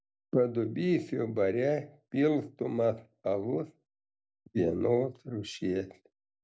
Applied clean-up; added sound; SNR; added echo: none; none; none; none.